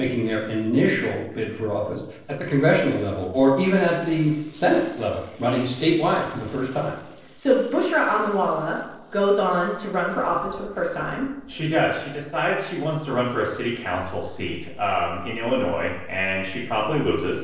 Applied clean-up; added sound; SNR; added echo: neural separator model SepFormer DNS4.